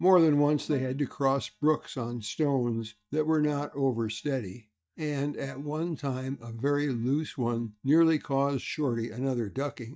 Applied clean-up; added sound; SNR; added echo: neural mask model DeepFilterNet 3.